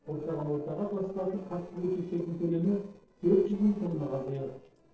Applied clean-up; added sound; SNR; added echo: neural separator model SepFormer DNS4.